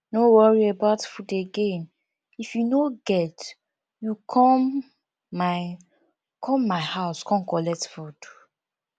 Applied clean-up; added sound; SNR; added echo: none; none; none; none.